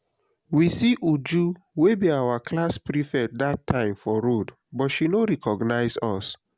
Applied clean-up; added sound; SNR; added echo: none; none; none; none.